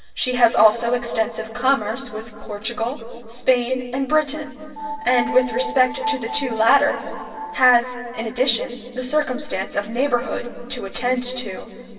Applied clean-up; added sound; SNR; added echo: none; Piano; 9 dB; reverberation time 2.5 s.